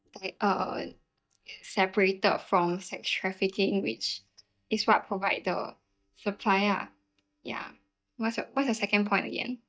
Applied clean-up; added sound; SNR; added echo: neural mask model DeepFilterNet 3.